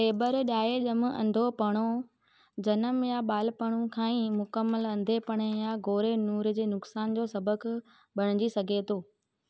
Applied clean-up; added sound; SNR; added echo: none; none; none; none.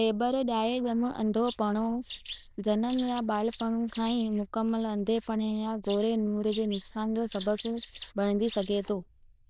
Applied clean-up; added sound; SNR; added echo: neural diffusion model UNIVERSE++.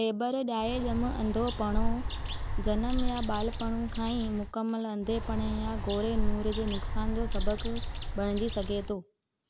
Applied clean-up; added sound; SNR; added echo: none; Bird; -1 dB; none.